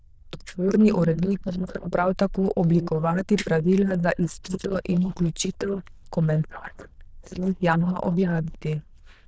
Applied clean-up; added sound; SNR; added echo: neural diffusion model UNIVERSE++.